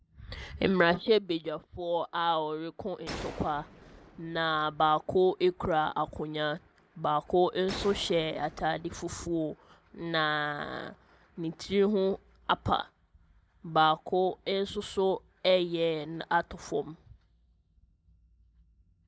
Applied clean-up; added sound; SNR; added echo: none; Gunshot, gunfire; 16 dB; none.